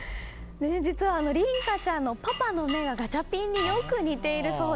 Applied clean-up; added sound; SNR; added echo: none; Glass + Idling / Engine starting / Motor vehicle (road); 9 dB; none.